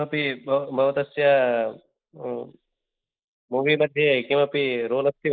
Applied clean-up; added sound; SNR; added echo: neural mask model Resemble Enhance denoiser.